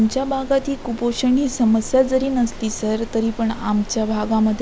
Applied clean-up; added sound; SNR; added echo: none; none; none; none.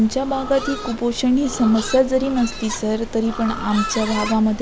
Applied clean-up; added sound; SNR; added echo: none; Livestock, farm animals, working animals; 12 dB; none.